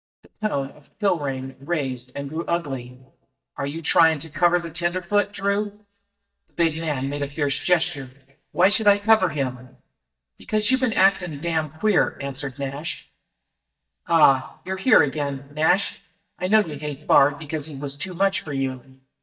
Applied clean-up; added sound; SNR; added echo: neural mask model DeepFilterNet 3.